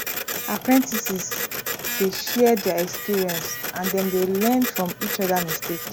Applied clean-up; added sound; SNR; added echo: none; Printer; 5 dB; none.